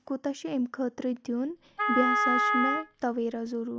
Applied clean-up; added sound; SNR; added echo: none; Wind instrument, woodwind instrument; -3 dB; none.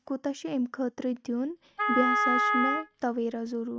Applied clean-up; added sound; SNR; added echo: neural mask model RNNoise.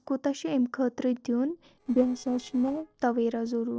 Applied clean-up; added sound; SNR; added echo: neural separator model SepFormer DNS4.